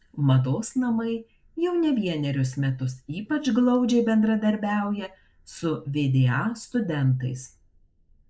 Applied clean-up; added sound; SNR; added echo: neural mask model Resemble Enhance denoiser.